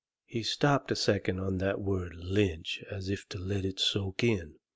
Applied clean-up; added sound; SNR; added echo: none; none; none; none.